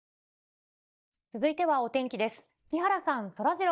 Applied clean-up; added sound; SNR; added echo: neural mask model DeepFilterNet 3.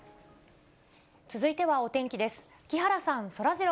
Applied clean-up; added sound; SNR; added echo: none; none; none; none.